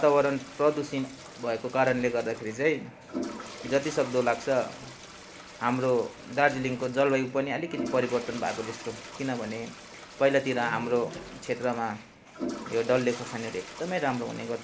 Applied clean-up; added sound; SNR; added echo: none; Toilet flush; 14 dB; none.